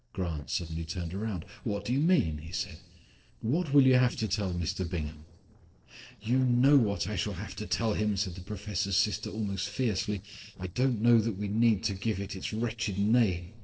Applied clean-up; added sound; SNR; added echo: neural separator model SepFormer DNS4.